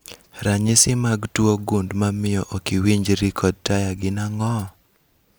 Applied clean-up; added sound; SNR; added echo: none; none; none; none.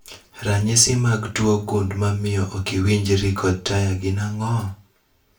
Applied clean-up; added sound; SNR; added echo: none; none; none; reverberation time 0.3 s.